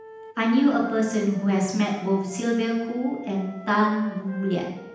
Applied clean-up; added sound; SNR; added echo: none; Wind instrument, woodwind instrument; 19 dB; reverberation time 0.9 s.